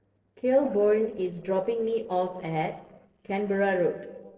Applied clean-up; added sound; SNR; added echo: neural separator model SepFormer DNS4.